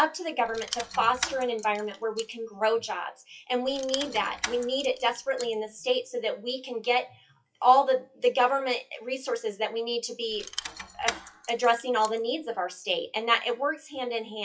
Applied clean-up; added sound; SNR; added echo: classical method WPE with log-MMSE.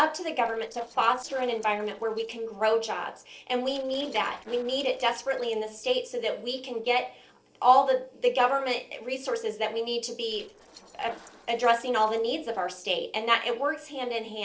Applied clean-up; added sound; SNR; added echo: neural separator model SepFormer DNS4.